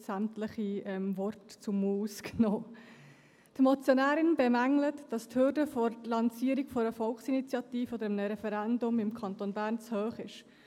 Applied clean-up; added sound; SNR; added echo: none; none; none; none.